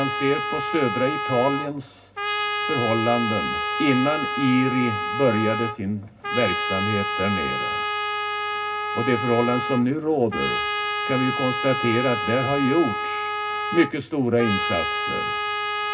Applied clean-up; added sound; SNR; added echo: none; Trumpet; 2 dB; reverberation time 0.4 s.